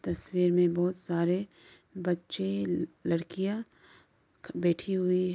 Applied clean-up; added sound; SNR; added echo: none; none; none; none.